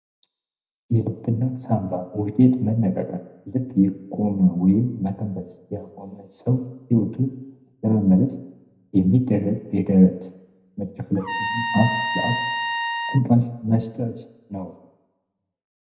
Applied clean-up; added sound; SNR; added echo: none; Trumpet; 4 dB; reverberation time 0.7 s.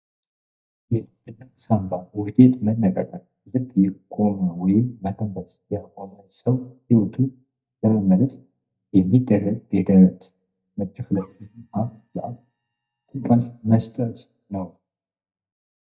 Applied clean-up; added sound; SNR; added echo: neural mask model DeepFilterNet 3.